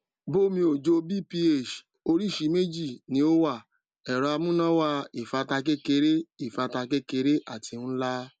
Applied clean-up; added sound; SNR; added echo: none; none; none; none.